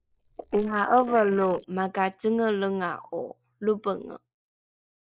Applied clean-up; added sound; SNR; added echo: neural mask model Resemble Enhance denoiser.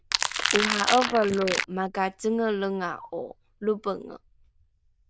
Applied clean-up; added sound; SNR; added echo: neural diffusion model UNIVERSE++.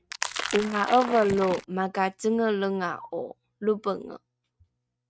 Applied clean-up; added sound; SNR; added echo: neural mask model RNNoise.